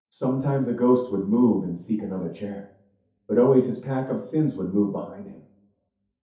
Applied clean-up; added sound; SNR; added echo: none; none; none; reverberation time 0.5 s.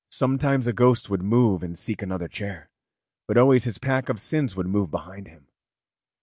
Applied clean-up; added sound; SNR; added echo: none; none; none; none.